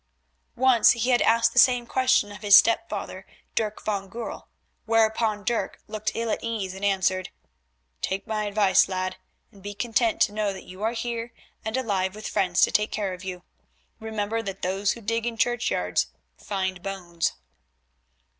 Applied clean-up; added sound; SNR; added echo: none; none; none; none.